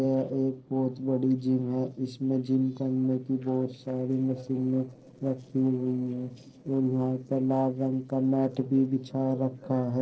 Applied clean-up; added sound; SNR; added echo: neural separator model SepFormer DNS4.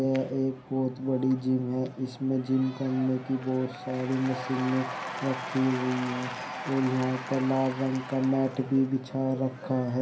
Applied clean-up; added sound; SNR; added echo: none; Applause / Crowd / Cheering; 12 dB; reverberation time 0.3 s.